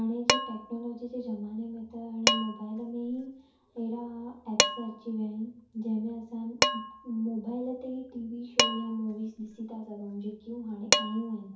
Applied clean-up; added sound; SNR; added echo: none; Dishes, pots, and pans; -2 dB; reverberation time 0.5 s.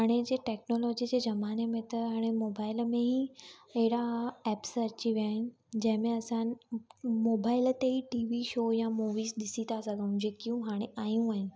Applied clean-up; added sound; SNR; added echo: none; none; none; none.